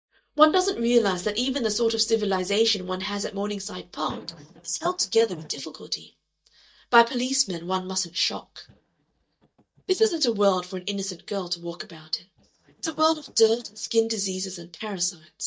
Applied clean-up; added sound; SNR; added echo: neural mask model DeepFilterNet 3.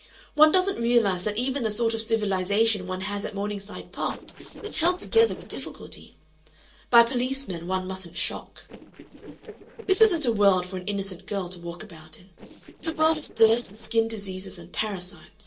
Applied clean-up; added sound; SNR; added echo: neural separator model SepFormer DNS4.